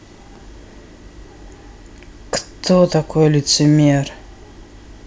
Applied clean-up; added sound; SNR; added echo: none; none; none; none.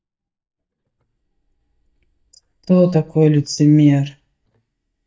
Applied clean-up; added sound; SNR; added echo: neural mask model DeepFilterNet 3.